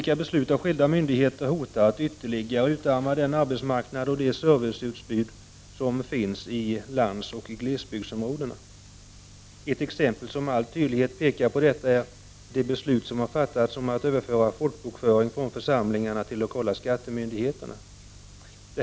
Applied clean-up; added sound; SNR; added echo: none; none; none; none.